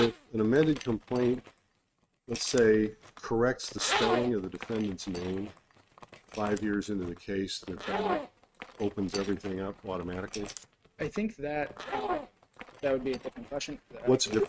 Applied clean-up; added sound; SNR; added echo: neural mask model RNNoise.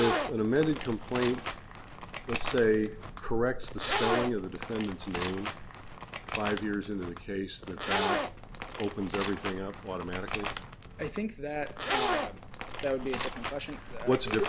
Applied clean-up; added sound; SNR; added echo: none; Zipper (clothing); 4 dB; none.